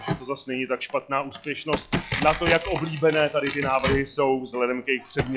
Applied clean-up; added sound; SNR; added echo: classical method log-MMSE.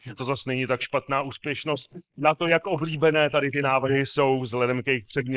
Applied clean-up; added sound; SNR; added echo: neural mask model Resemble Enhance denoiser.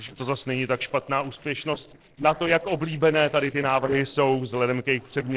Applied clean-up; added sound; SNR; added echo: neural separator model SepFormer DNS4.